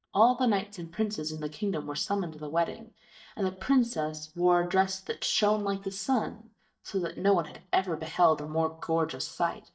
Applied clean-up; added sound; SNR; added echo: neural mask model DeepFilterNet 3.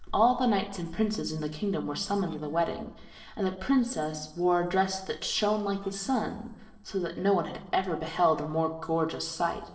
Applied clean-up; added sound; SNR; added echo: neural separator model SepFormer DNS4.